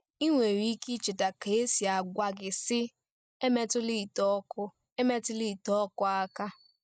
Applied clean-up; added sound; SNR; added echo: none; none; none; none.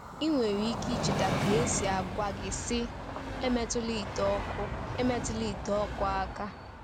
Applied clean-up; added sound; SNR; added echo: none; Train; 2 dB; none.